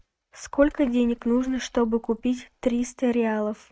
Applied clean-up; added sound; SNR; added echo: neural mask model RNNoise.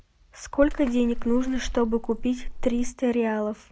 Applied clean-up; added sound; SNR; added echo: none; Water / Splash, splatter; 5 dB; none.